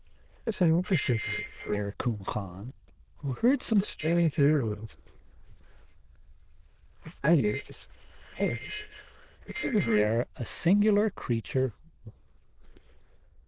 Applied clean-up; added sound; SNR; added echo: neural diffusion model UNIVERSE++.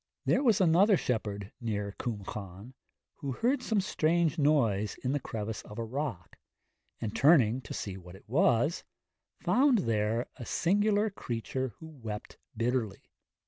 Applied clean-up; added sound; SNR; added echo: none; none; none; none.